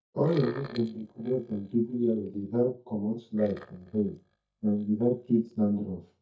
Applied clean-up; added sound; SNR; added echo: neural mask model DeepFilterNet 3.